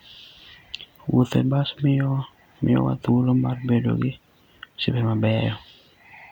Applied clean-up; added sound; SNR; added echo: none; none; none; none.